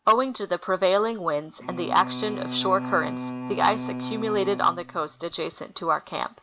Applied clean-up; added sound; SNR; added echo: none; Bowed string instrument; 8 dB; none.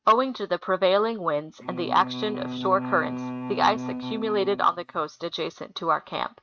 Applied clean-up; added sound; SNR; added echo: neural mask model RNNoise.